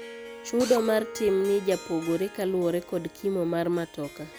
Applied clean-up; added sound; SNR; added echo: none; Drill + Harp; 14 dB; none.